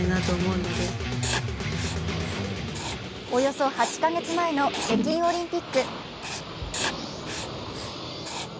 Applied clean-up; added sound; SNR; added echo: none; Writing; 10 dB; none.